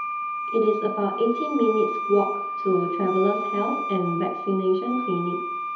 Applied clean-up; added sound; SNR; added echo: none; Wind instrument, woodwind instrument; 5 dB; reverberation time 0.8 s.